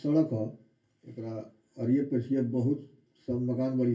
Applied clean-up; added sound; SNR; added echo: none; none; none; reverberation time 0.2 s.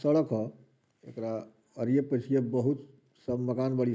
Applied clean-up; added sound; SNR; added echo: none; none; none; none.